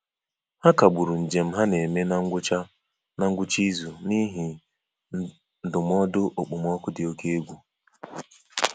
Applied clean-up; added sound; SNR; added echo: none; none; none; none.